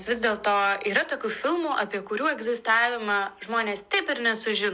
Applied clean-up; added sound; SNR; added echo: none; none; none; none.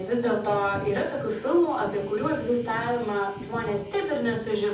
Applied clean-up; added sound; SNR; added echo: none; Thunder; 13 dB; reverberation time 0.6 s.